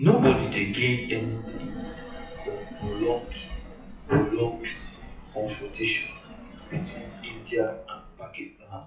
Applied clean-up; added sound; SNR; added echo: classical method WPE with log-MMSE.